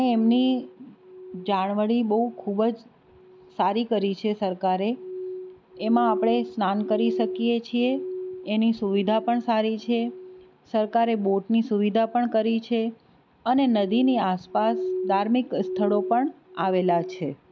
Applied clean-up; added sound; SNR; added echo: none; Glass; 11 dB; none.